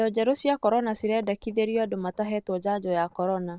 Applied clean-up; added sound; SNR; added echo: neural separator model SepFormer DNS4.